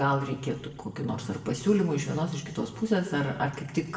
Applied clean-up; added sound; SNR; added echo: none; none; none; reverberation time 0.9 s.